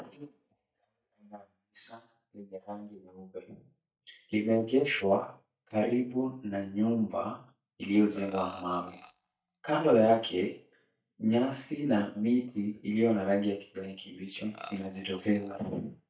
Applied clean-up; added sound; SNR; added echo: neural mask model DeepFilterNet 3.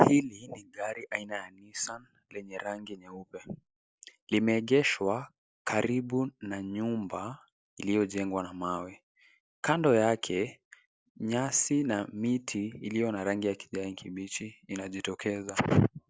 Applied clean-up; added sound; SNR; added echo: none; none; none; none.